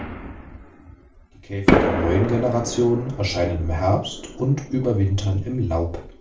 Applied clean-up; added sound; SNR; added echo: none; Fireworks; 4 dB; reverberation time 0.4 s.